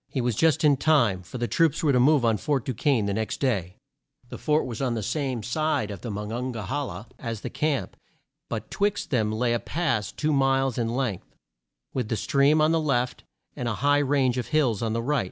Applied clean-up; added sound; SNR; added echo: none; none; none; none.